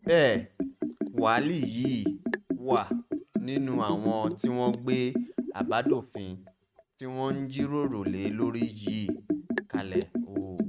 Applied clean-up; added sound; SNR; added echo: neural mask model RNNoise.